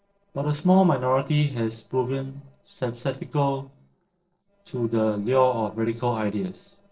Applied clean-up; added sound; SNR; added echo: neural separator model SepFormer DNS4.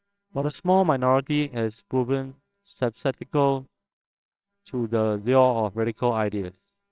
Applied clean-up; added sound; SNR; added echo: neural separator model SepFormer WHAMR!.